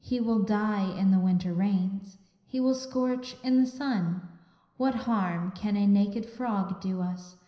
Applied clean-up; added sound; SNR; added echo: none; none; none; reverberation time 0.9 s.